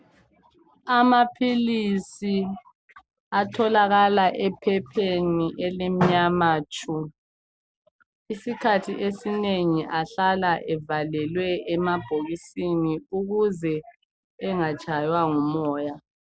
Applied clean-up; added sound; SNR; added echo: none; none; none; none.